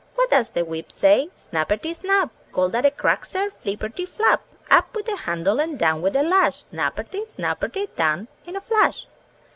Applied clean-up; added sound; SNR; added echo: none; none; none; none.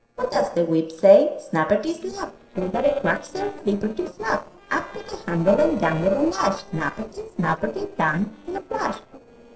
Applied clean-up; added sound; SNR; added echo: neural separator model SepFormer DNS4.